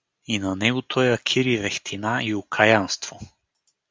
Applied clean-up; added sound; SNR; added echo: none; none; none; none.